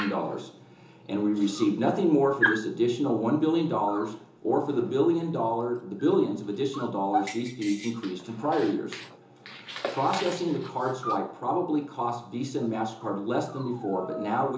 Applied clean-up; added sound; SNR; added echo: none; Dog; 11 dB; reverberation time 0.6 s.